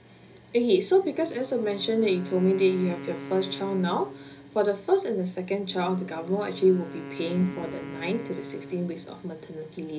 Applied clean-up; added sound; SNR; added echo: none; Wind instrument, woodwind instrument; 15 dB; reverberation time 0.5 s.